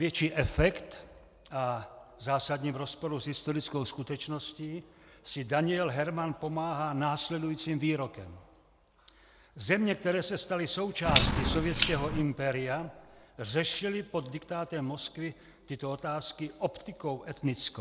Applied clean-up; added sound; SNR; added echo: none; Clock; -4 dB; none.